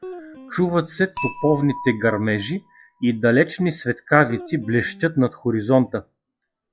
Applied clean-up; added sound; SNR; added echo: classical method log-MMSE.